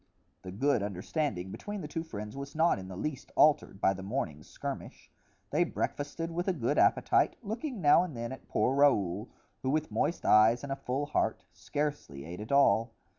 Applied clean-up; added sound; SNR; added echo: none; none; none; none.